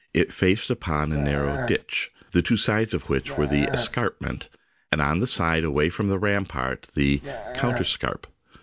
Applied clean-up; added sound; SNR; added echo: none; Burping, eructation; 7 dB; none.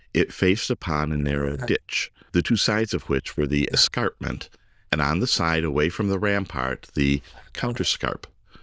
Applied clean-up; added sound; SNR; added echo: neural diffusion model UNIVERSE++.